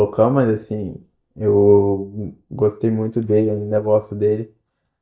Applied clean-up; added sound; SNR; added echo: neural mask model DeepFilterNet 3.